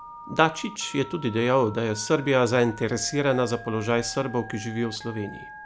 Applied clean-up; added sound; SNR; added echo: none; Telephone; 17 dB; none.